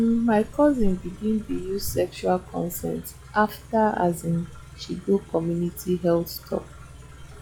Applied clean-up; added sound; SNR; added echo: classical method log-MMSE.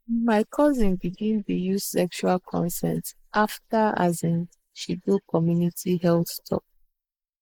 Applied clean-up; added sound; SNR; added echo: neural mask model Resemble Enhance denoiser.